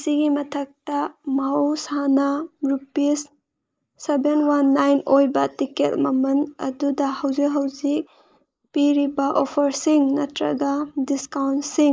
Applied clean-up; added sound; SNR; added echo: neural mask model Resemble Enhance denoiser.